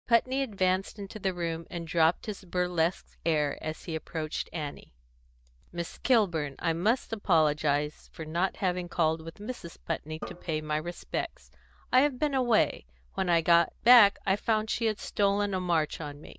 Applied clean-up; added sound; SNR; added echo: neural mask model DeepFilterNet 3.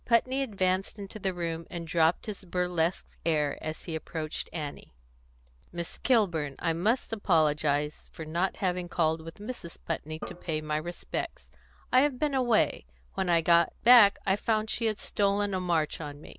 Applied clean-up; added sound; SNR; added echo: none; Drum; 17 dB; none.